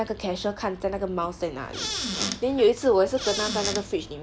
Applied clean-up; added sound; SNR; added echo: none; Squeak / Cupboard open or close; 6 dB; none.